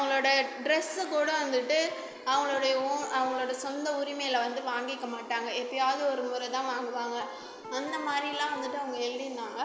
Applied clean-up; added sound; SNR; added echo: none; Electric guitar; 13 dB; none.